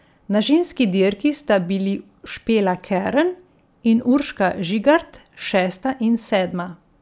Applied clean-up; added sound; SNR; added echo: none; none; none; none.